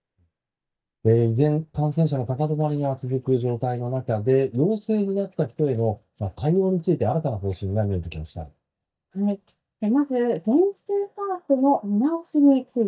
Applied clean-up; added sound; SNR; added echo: neural mask model DeepFilterNet 3.